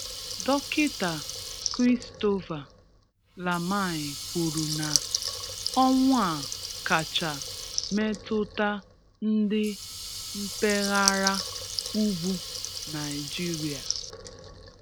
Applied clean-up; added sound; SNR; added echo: none; Water tap, faucet / Liquid; 6 dB; none.